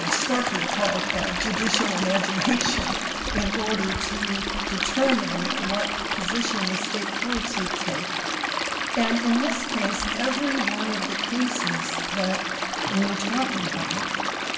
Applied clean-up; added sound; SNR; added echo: none; Stream; -1 dB; reverberation time 2.3 s.